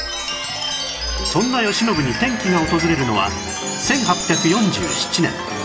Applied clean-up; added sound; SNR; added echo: none; Chime; 5 dB; reverberation time 2.3 s.